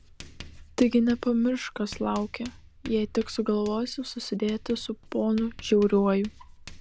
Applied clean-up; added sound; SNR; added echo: none; Writing; 19 dB; none.